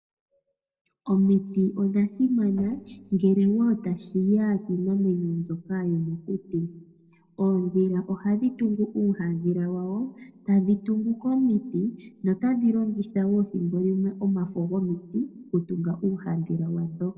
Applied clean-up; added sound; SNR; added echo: neural separator model SepFormer DNS4.